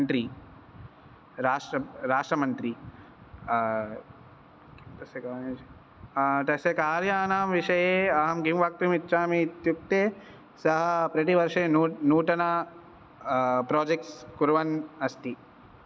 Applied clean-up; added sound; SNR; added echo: none; none; none; none.